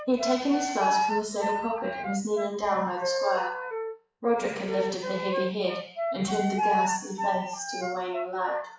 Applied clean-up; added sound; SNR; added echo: classical method WPE with log-MMSE.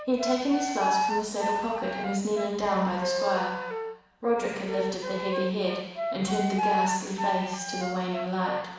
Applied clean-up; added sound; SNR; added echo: none; Wind instrument, woodwind instrument; 3 dB; reverberation time 1.1 s.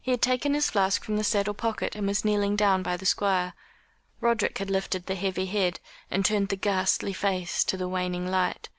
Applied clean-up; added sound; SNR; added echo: none; none; none; none.